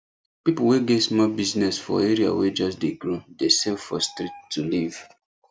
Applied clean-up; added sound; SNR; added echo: none; none; none; none.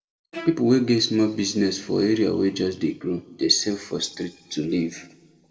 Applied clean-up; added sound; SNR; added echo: neural separator model SepFormer DNS4.